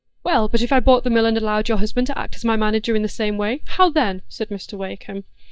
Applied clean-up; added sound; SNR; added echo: neural mask model DeepFilterNet 3.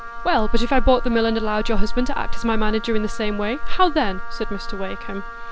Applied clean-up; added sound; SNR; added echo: none; Wind instrument, woodwind instrument; 17 dB; none.